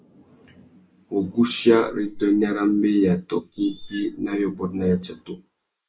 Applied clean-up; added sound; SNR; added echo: neural mask model Resemble Enhance denoiser.